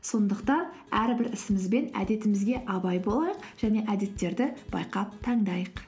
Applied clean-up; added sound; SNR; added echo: none; none; none; none.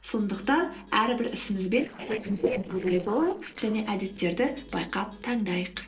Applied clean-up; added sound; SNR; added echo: neural separator model SepFormer DNS4.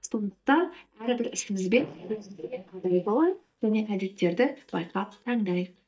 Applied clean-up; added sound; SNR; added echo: neural mask model DeepFilterNet 3.